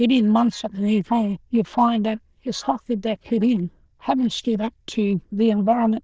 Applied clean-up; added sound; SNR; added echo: neural diffusion model UNIVERSE++.